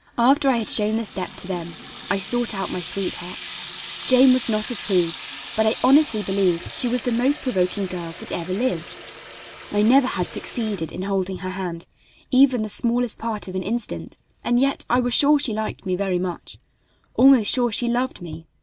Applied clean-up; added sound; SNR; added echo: none; Sink (filling or washing) / Water tap, faucet; 13 dB; none.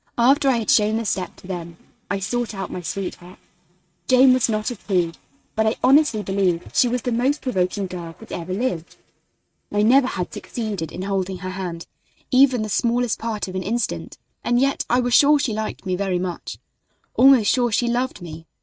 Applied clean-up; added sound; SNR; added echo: neural mask model RNNoise.